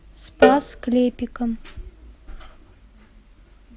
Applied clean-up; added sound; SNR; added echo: none; Cowbell; 1 dB; none.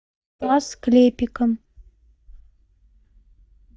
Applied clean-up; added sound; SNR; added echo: neural mask model DeepFilterNet 3.